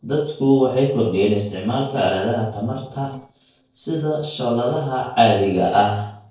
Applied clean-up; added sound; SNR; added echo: neural separator model SepFormer DNS4.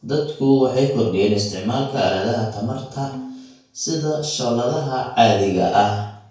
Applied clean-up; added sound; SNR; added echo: none; Bowed string instrument; 17 dB; reverberation time 0.5 s.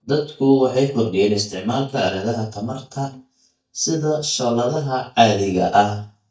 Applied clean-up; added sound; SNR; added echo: neural mask model DeepFilterNet 3.